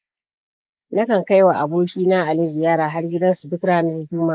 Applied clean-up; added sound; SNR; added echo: neural mask model Resemble Enhance denoiser.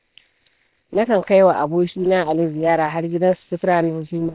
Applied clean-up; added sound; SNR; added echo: neural separator model SepFormer WHAM!.